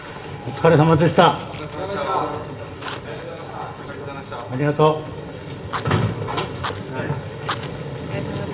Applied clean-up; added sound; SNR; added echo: none; Fire; 17 dB; reverberation time 2.8 s.